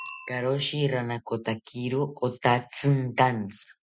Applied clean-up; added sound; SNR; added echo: classical method Wiener filter.